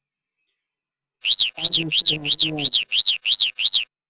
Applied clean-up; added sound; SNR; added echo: neural separator model SepFormer WHAMR!.